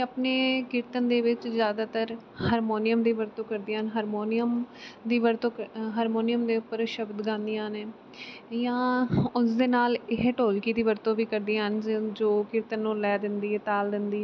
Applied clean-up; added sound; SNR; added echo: none; none; none; none.